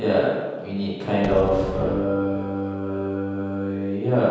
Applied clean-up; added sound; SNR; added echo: none; Gunshot, gunfire / Boom; 13 dB; reverberation time 1.2 s.